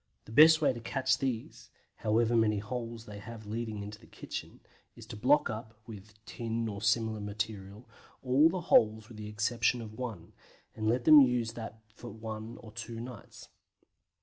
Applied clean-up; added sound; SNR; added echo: none; none; none; none.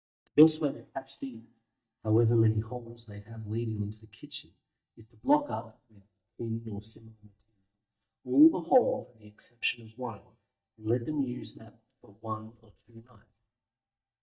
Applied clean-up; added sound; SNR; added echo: neural mask model DeepFilterNet 3.